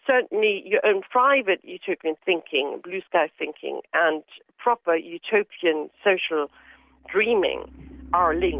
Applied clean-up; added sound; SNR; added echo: none; none; none; none.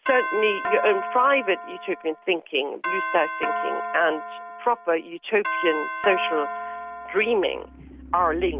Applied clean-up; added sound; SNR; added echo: none; Doorbell; 5 dB; none.